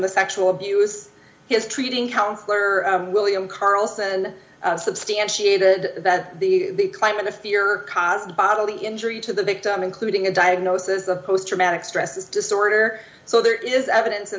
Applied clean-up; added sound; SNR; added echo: none; none; none; none.